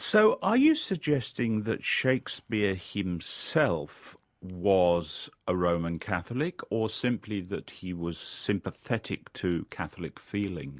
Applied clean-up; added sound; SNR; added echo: none; none; none; none.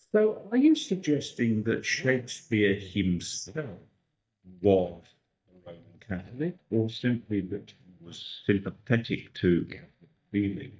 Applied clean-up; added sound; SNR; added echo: neural mask model DeepFilterNet 3.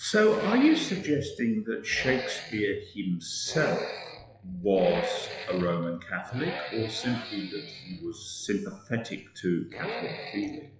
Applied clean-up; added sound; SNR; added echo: classical method WPE with log-MMSE.